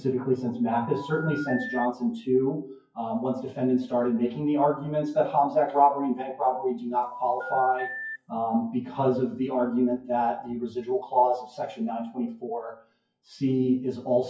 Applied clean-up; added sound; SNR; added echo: classical method WPE with log-MMSE.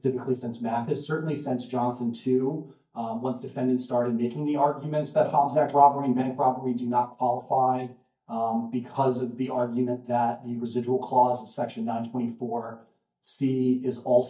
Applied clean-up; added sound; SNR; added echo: neural mask model DeepFilterNet 3.